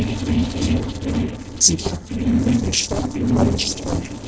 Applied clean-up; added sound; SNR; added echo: neural separator model SepFormer DNS4.